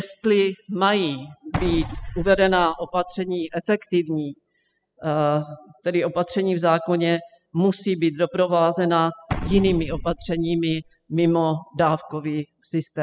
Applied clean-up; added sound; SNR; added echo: classical method spectral subtraction.